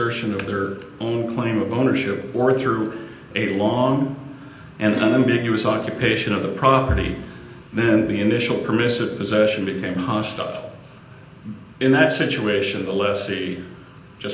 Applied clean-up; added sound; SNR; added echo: none; Acoustic guitar / Strum; 13 dB; reverberation time 0.8 s.